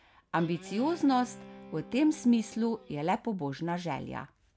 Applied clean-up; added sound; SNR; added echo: none; Guitar; 18 dB; none.